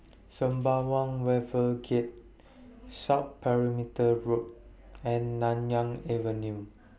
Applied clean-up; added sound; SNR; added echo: none; none; none; none.